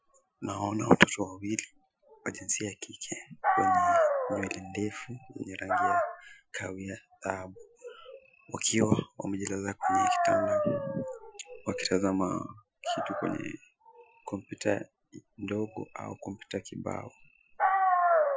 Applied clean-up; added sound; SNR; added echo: classical method Wiener filter.